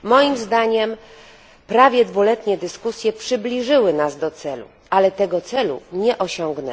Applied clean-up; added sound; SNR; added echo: none; none; none; none.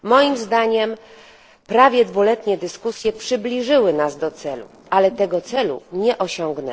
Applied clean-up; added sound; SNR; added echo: neural separator model SepFormer DNS4.